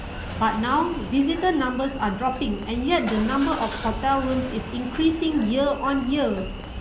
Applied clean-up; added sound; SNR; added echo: none; Engine starting / Car; 9 dB; none.